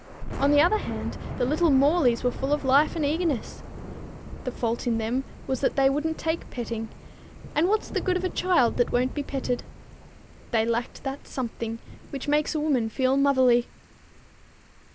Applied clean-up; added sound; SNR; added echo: none; Thunder / Rain; 11 dB; none.